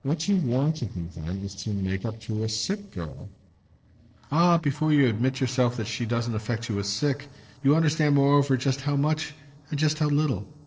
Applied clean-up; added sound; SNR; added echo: neural separator model SepFormer DNS4.